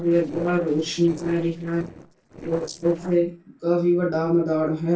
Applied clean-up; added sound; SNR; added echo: neural separator model SepFormer DNS4.